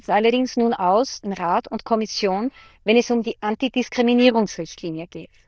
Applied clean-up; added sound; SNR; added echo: neural diffusion model UNIVERSE++.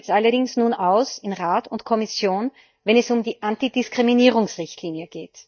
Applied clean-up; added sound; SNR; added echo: neural mask model DeepFilterNet 3.